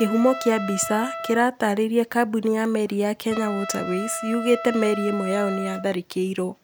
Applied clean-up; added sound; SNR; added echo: none; Trumpet; 11 dB; none.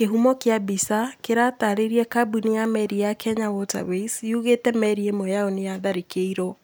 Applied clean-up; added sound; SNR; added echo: none; none; none; none.